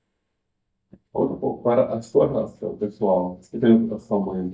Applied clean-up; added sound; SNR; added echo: neural mask model DeepFilterNet 3.